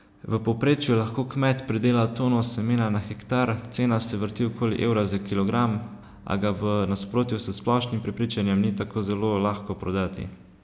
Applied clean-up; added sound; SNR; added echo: none; none; none; none.